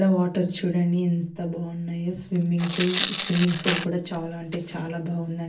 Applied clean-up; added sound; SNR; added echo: none; Tearing; 4 dB; reverberation time 0.3 s.